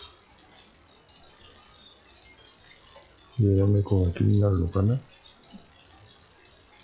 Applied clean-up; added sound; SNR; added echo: classical method log-MMSE.